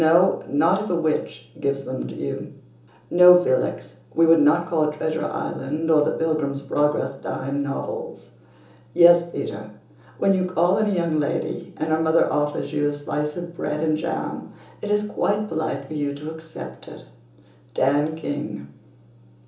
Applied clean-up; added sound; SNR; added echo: none; none; none; reverberation time 1.2 s.